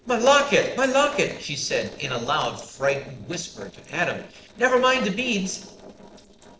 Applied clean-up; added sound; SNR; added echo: neural separator model SepFormer DNS4.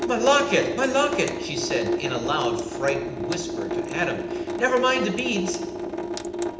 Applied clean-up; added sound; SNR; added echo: none; Drip / Sink (filling or washing) / Water tap, faucet; 3 dB; reverberation time 0.8 s.